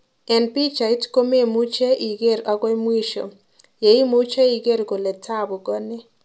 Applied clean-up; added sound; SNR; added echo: none; none; none; none.